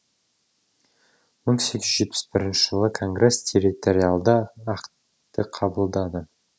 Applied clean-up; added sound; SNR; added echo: none; none; none; none.